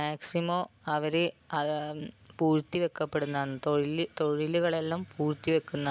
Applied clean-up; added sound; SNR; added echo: none; none; none; none.